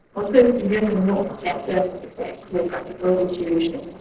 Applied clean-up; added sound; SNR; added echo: neural separator model SepFormer DNS4.